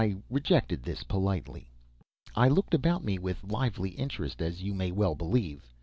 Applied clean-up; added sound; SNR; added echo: none; none; none; none.